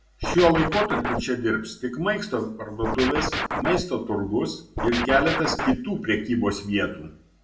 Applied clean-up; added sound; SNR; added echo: none; Scratching (performance technique); 2 dB; reverberation time 0.4 s.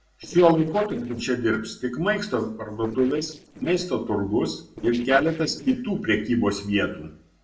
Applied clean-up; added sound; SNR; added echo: neural separator model SepFormer DNS4.